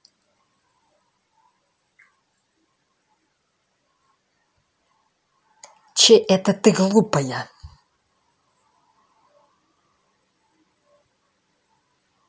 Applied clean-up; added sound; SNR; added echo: none; none; none; none.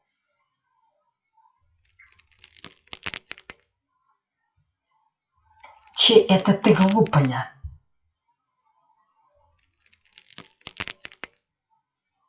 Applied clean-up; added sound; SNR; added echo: classical method WPE with log-MMSE.